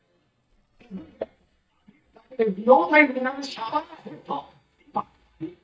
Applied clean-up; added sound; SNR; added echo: neural mask model DeepFilterNet 3.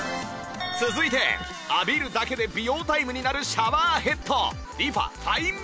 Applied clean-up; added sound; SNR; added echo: none; none; none; none.